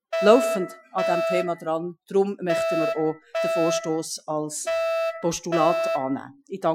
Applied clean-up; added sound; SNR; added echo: classical method Wiener filter.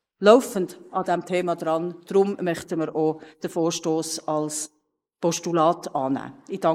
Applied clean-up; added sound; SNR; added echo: neural mask model Resemble Enhance denoiser.